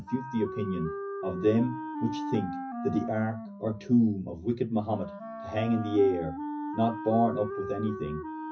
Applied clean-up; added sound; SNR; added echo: classical method WPE with log-MMSE.